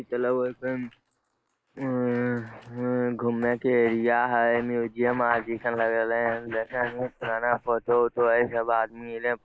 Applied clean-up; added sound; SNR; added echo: neural mask model Resemble Enhance denoiser.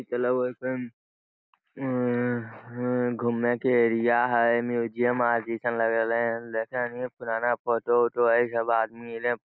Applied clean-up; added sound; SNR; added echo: none; none; none; none.